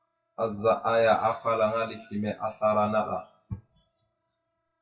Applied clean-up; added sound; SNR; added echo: classical method WPE with log-MMSE.